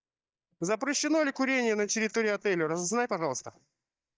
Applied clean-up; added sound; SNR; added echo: neural mask model DeepFilterNet 3.